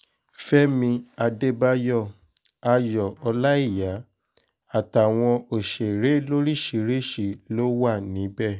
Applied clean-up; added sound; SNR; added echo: none; none; none; none.